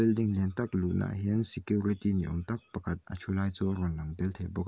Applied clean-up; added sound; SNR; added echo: none; none; none; none.